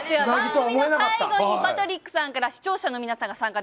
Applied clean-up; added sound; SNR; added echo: none; none; none; none.